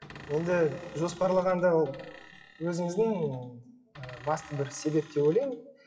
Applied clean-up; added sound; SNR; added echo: classical method WPE with log-MMSE.